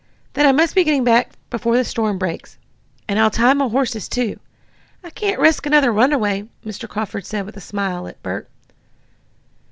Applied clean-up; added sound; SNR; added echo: none; none; none; none.